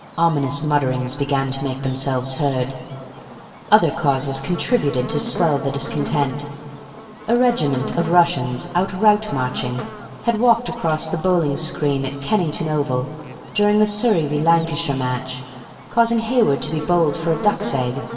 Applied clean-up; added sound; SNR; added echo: none; Buzz; 14 dB; reverberation time 2.2 s.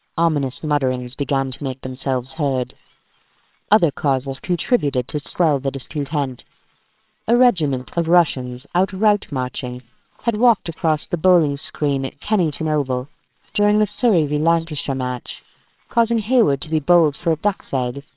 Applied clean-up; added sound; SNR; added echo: neural separator model SepFormer WHAMR!.